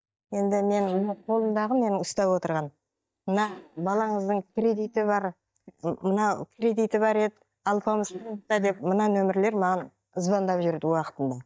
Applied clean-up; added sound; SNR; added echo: neural mask model DeepFilterNet 3.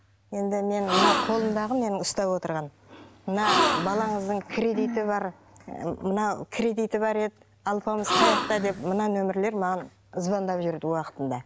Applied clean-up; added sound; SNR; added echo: none; Gasp; -2 dB; none.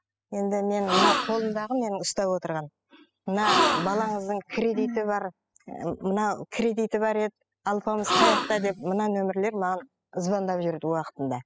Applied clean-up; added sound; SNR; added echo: classical method spectral subtraction.